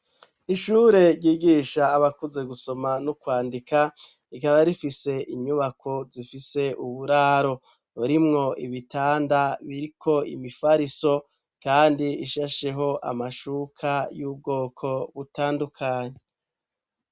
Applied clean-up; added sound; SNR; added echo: none; none; none; none.